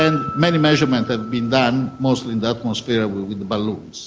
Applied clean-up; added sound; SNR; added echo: none; Piano; 15 dB; none.